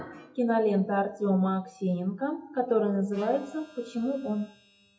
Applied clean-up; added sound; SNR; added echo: classical method WPE with log-MMSE.